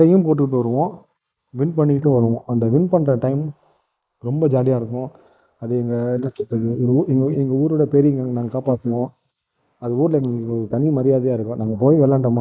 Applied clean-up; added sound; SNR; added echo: neural mask model Resemble Enhance denoiser.